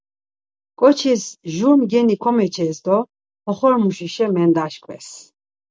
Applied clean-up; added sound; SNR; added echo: none; none; none; none.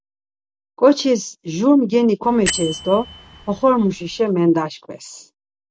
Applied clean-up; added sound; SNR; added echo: none; Bell; 11 dB; none.